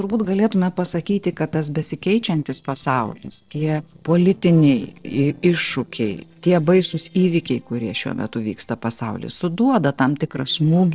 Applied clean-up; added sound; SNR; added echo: neural separator model SepFormer DNS4.